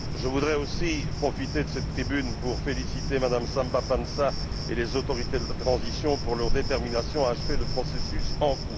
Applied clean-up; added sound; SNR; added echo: none; Cricket; 0 dB; none.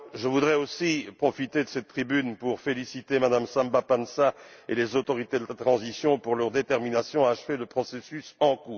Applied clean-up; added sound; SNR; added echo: none; none; none; none.